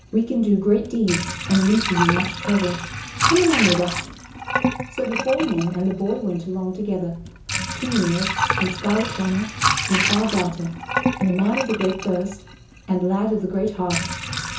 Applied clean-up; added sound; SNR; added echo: none; Sink (filling or washing) / Water; 4 dB; reverberation time 0.6 s.